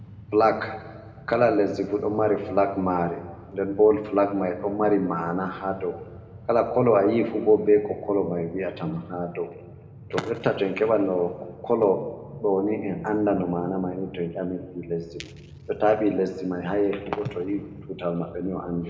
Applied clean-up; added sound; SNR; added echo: none; Train; 20 dB; reverberation time 1.3 s.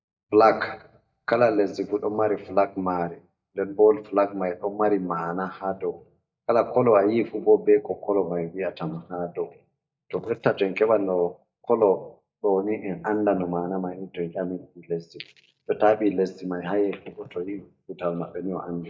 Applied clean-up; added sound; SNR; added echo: neural mask model DeepFilterNet 3.